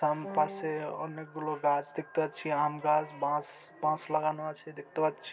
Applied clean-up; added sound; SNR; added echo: none; Wind instrument, woodwind instrument; 10 dB; reverberation time 1.1 s.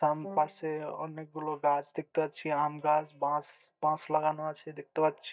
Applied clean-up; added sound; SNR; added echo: neural mask model DeepFilterNet 3.